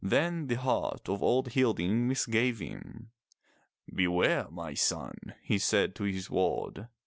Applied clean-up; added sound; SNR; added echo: none; none; none; none.